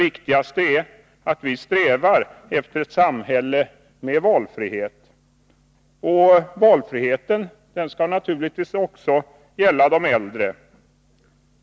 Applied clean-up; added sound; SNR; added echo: none; none; none; none.